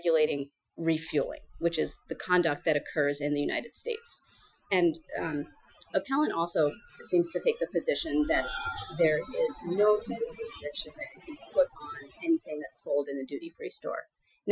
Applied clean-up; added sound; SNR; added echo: classical method Wiener filter.